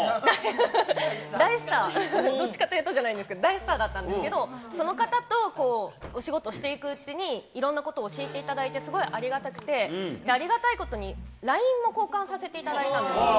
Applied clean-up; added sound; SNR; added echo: none; Slam; 19 dB; none.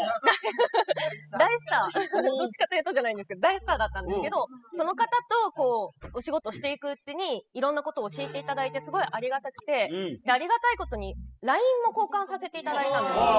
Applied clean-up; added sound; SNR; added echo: classical method spectral subtraction.